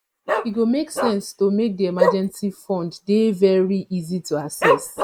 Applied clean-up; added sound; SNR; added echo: neural mask model Resemble Enhance denoiser.